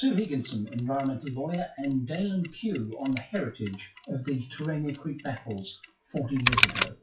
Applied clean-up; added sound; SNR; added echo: classical method WPE with log-MMSE.